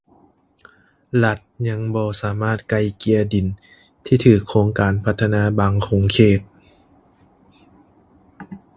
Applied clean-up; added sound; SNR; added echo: none; none; none; none.